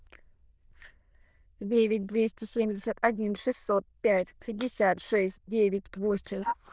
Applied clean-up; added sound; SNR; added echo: neural diffusion model UNIVERSE++.